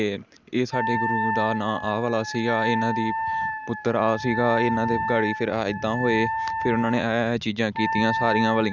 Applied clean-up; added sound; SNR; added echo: none; Wind instrument, woodwind instrument; 4 dB; none.